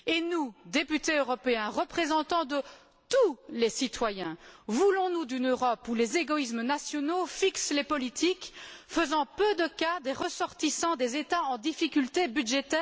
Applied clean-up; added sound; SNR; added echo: none; none; none; none.